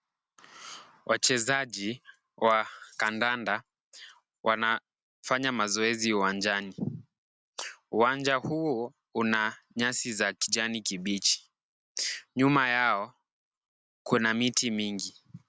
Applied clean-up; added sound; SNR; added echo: none; none; none; none.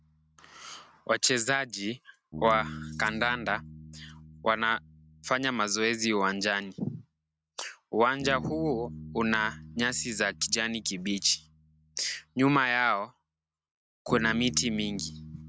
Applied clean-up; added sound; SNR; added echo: none; Bass guitar; 15 dB; none.